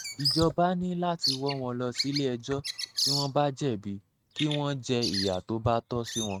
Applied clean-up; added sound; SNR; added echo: neural mask model RNNoise.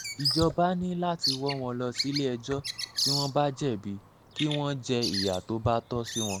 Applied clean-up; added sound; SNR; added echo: none; Bird vocalization, bird call, bird song; 5 dB; none.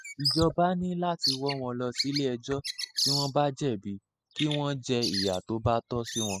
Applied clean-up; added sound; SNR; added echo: classical method spectral subtraction.